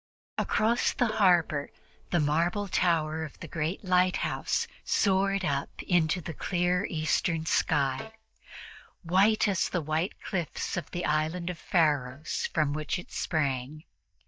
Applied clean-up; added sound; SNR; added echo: neural mask model DeepFilterNet 3.